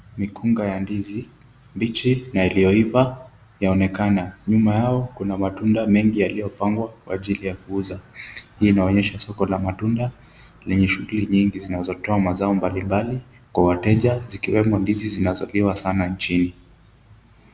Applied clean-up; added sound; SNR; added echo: none; none; none; none.